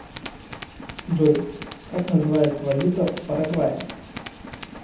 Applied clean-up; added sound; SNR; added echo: none; Tools; 14 dB; reverberation time 0.8 s.